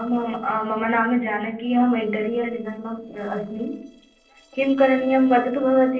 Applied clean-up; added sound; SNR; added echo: neural separator model SepFormer DNS4.